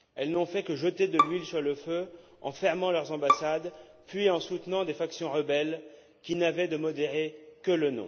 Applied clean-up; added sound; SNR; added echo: none; Bowed string instrument; 3 dB; none.